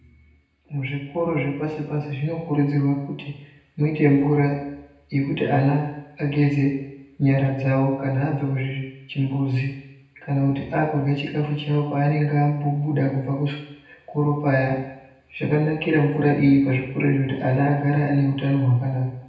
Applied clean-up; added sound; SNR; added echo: none; none; none; reverberation time 0.9 s.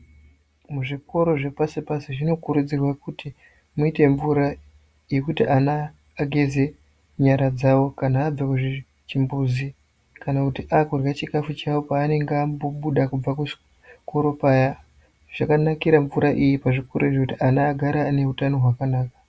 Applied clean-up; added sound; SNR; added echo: none; none; none; none.